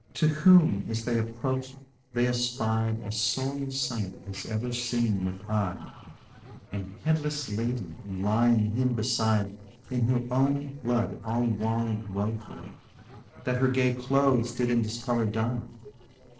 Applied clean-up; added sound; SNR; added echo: neural separator model SepFormer DNS4.